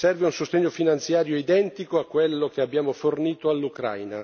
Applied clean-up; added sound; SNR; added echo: none; none; none; none.